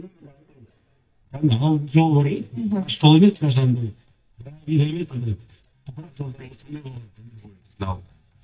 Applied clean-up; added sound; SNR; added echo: neural mask model DeepFilterNet 3.